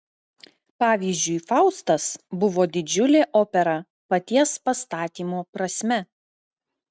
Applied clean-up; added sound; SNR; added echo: none; none; none; none.